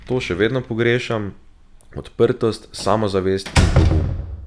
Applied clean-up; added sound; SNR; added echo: none; Slam; 2 dB; none.